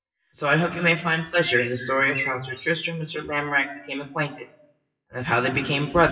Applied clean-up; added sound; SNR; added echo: classical method WPE with log-MMSE.